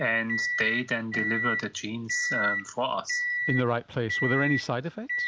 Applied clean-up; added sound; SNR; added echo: none; Microwave oven; 2 dB; none.